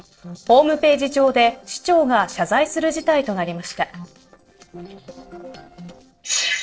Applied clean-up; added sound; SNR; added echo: neural separator model SepFormer DNS4.